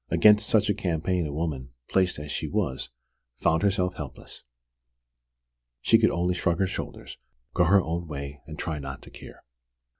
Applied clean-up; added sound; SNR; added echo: none; none; none; none.